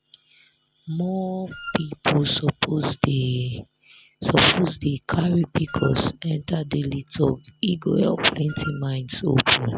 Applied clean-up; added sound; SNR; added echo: none; Wind instrument, woodwind instrument; 14 dB; none.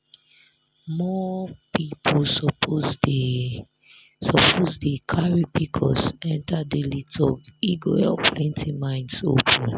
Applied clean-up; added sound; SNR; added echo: none; none; none; none.